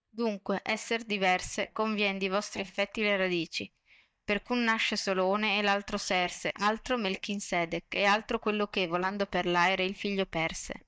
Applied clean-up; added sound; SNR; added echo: neural mask model DeepFilterNet 3.